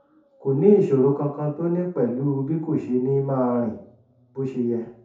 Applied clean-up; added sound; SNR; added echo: none; none; none; reverberation time 0.5 s.